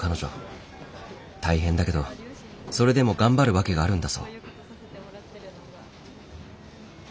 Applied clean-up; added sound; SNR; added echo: none; none; none; none.